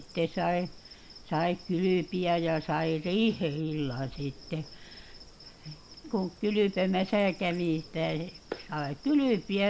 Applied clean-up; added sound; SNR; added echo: none; Insect; 19 dB; none.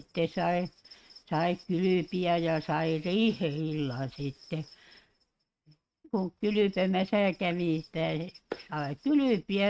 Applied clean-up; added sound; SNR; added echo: neural mask model RNNoise.